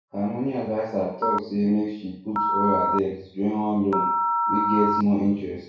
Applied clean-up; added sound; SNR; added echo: none; Telephone; 1 dB; reverberation time 0.6 s.